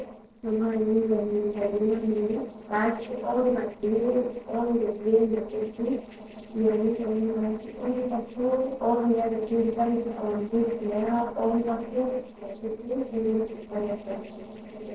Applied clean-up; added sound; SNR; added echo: neural separator model SepFormer DNS4.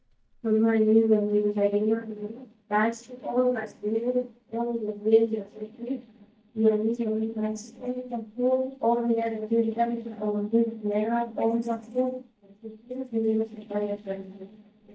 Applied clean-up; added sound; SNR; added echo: neural mask model DeepFilterNet 3.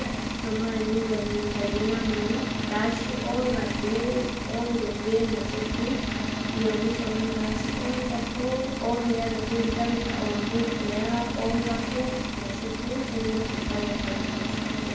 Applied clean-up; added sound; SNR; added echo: none; Engine; 0 dB; reverberation time 0.5 s.